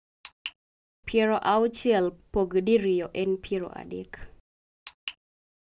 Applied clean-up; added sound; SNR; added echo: none; none; none; none.